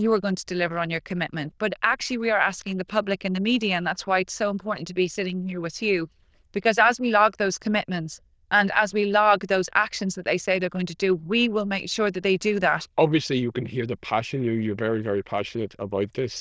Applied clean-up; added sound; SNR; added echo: neural diffusion model UNIVERSE++.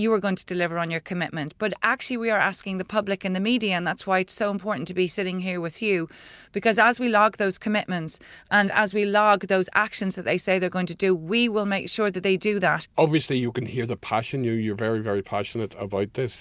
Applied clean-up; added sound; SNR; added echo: none; none; none; none.